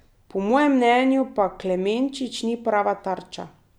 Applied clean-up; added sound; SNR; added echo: none; none; none; none.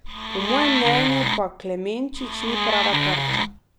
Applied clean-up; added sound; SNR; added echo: none; Wood; -2 dB; none.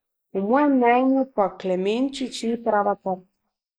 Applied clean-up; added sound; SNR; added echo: neural mask model Resemble Enhance denoiser.